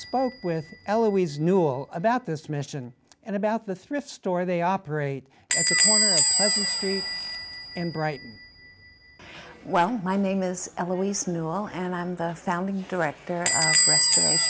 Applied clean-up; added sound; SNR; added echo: none; Squeak / Bell; -1 dB; none.